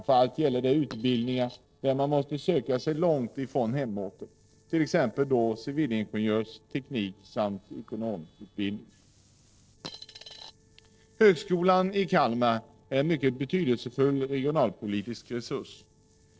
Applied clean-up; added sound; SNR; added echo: neural separator model SepFormer DNS4.